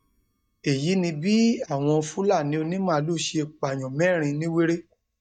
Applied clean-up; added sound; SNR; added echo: neural mask model DeepFilterNet 3.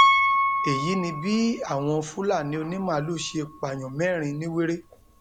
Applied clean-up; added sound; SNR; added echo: none; Piano; 0 dB; none.